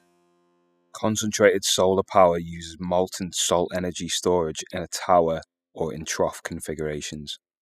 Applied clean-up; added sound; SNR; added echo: classical method spectral subtraction.